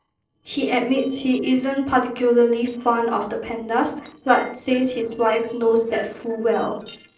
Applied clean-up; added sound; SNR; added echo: neural separator model SepFormer DNS4.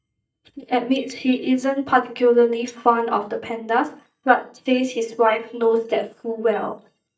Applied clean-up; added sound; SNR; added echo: neural mask model DeepFilterNet 3.